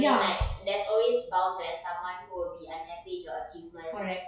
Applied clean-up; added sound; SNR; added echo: classical method log-MMSE.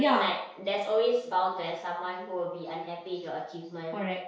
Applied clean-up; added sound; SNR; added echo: neural mask model Resemble Enhance denoiser.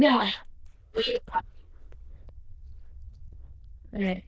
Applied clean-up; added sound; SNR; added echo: neural diffusion model UNIVERSE++.